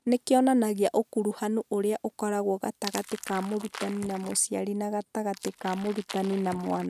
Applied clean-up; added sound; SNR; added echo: neural mask model RNNoise.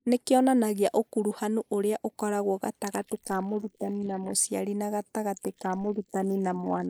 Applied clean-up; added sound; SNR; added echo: neural mask model Resemble Enhance denoiser.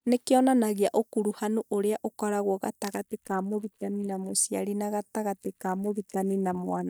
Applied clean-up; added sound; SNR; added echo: neural mask model DeepFilterNet 3.